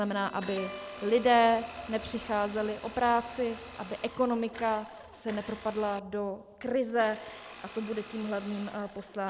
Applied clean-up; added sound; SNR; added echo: none; Guitar + Domestic sounds, home sounds; 15 dB; none.